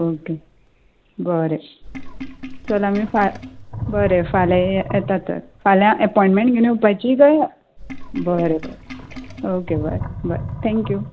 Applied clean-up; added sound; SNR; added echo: none; Sink (filling or washing); 12 dB; none.